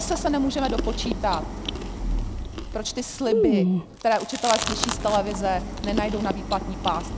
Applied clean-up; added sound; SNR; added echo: none; Chewing, mastication + Idling; 1 dB; none.